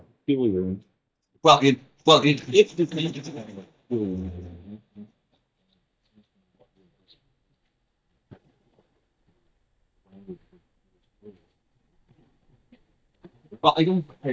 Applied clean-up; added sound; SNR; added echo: neural mask model DeepFilterNet 3.